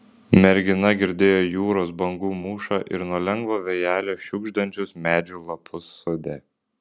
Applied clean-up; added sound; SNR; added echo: none; none; none; none.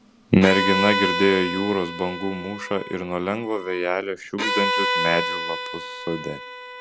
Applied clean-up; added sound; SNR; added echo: none; Bowed string instrument; 3 dB; none.